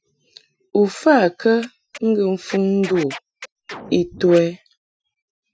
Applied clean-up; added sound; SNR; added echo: classical method Wiener filter.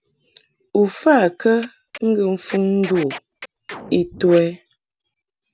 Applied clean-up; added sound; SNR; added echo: none; Scratching (performance technique); 19 dB; none.